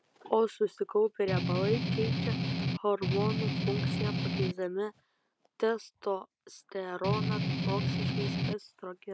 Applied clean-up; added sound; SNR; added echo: none; Strum; -4 dB; none.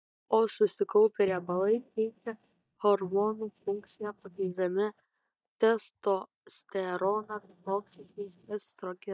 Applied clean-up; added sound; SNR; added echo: neural mask model DeepFilterNet 3.